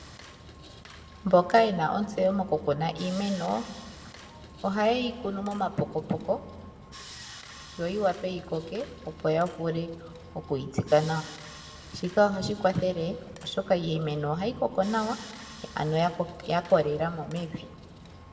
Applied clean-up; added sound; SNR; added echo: none; Sawing; 18 dB; reverberation time 1.2 s.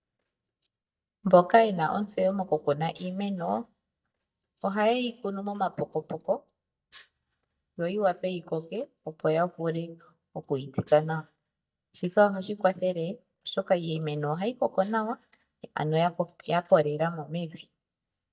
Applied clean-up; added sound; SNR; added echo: neural mask model DeepFilterNet 3.